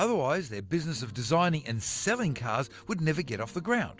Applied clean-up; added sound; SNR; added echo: none; none; none; none.